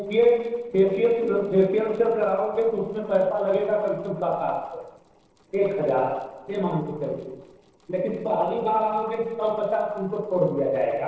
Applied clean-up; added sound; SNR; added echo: neural separator model SepFormer DNS4.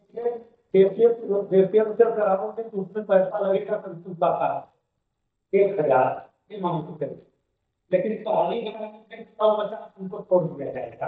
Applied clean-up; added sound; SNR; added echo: neural mask model DeepFilterNet 3.